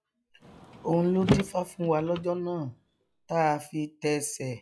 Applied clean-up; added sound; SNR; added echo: classical method log-MMSE.